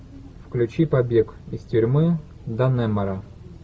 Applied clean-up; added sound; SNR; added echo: none; none; none; none.